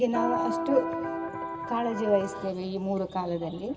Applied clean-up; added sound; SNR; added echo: none; Electric guitar; 3 dB; reverberation time 2.4 s.